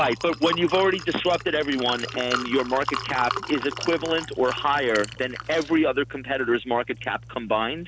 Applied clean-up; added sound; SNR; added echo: none; Liquid; 10 dB; none.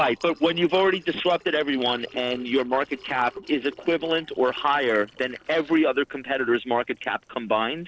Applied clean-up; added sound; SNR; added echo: neural separator model SepFormer DNS4.